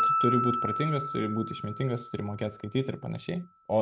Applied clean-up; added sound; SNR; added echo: none; Piano; 2 dB; none.